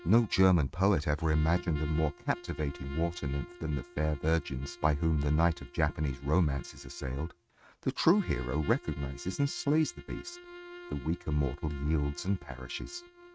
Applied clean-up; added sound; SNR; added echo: neural mask model RNNoise.